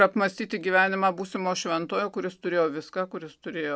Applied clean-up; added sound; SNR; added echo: none; none; none; none.